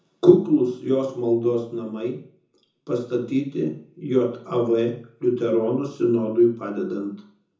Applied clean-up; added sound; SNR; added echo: none; none; none; reverberation time 0.5 s.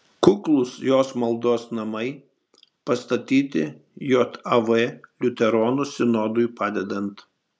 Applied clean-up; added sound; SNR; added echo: none; none; none; none.